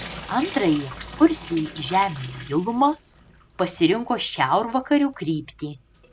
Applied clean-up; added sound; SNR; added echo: none; Drip / Sink (filling or washing); 16 dB; none.